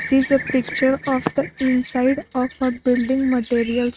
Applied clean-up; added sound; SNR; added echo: neural mask model RNNoise.